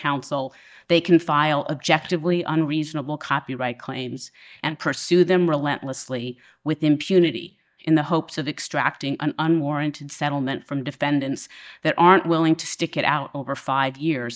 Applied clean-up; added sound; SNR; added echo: neural mask model DeepFilterNet 3.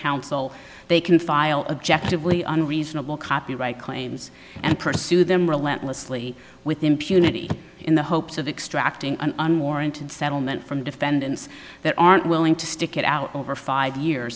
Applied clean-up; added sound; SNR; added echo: none; Car; 13 dB; none.